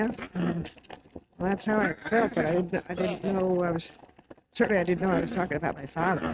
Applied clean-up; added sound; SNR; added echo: neural mask model RNNoise.